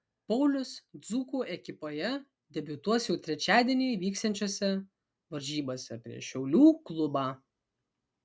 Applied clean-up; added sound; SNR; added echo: none; none; none; none.